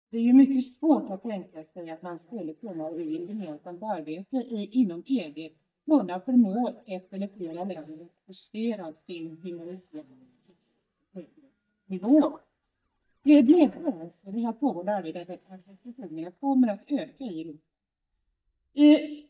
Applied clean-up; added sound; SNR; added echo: neural mask model DeepFilterNet 3.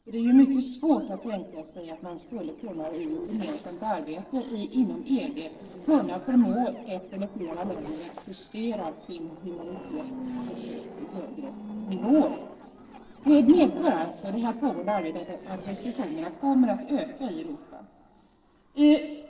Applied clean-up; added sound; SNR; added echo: neural separator model SepFormer DNS4.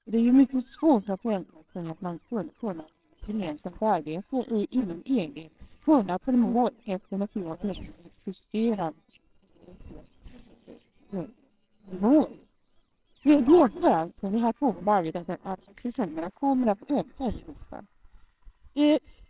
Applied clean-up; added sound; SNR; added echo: neural separator model SepFormer WHAMR!.